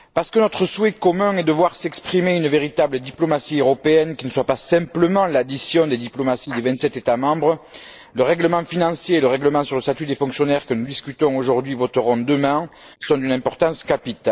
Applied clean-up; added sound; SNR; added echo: neural mask model Resemble Enhance denoiser.